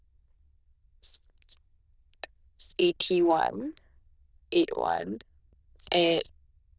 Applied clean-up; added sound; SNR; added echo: neural diffusion model UNIVERSE++.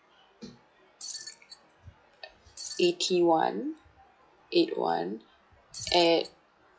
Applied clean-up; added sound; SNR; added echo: classical method log-MMSE.